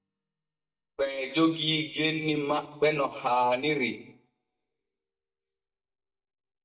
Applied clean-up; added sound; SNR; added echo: neural mask model DeepFilterNet 3.